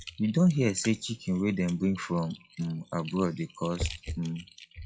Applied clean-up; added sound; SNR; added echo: classical method WPE with log-MMSE.